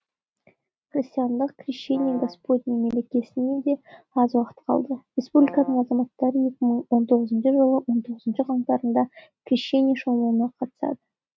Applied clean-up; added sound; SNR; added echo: neural mask model RNNoise.